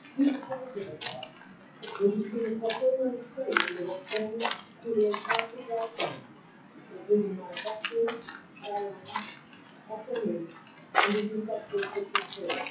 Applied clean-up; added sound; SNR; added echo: classical method WPE with log-MMSE.